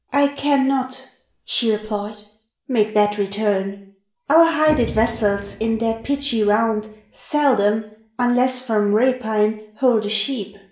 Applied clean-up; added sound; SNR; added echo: none; Explosion; 16 dB; reverberation time 0.5 s.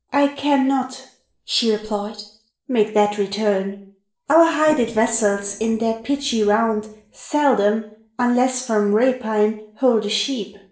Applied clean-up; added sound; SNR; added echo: neural separator model SepFormer DNS4.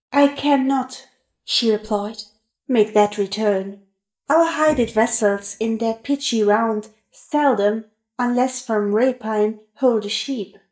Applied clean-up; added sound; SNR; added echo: neural mask model DeepFilterNet 3.